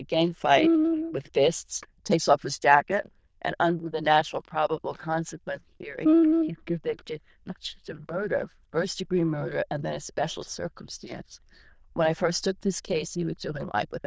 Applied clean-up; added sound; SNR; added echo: neural diffusion model UNIVERSE++.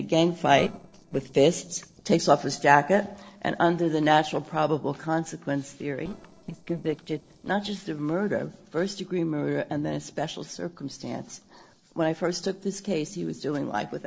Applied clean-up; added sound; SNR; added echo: neural separator model SepFormer DNS4.